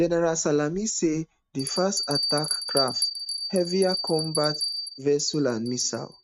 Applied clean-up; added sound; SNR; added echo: neural mask model RNNoise.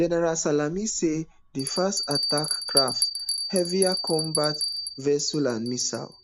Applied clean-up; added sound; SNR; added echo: none; Bell; 4 dB; none.